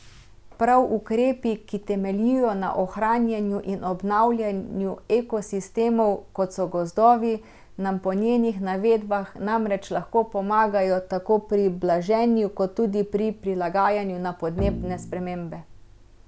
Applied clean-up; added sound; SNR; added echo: none; Bowed string instrument; 10 dB; none.